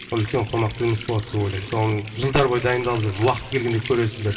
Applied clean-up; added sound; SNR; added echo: none; Water tap, faucet; 16 dB; reverberation time 2.9 s.